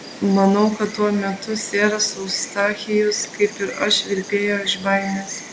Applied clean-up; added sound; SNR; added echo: none; Insect; 15 dB; none.